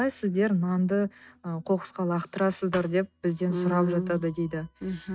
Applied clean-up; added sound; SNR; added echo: neural mask model RNNoise.